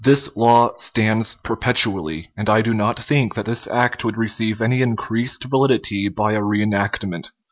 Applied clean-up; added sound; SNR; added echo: none; none; none; none.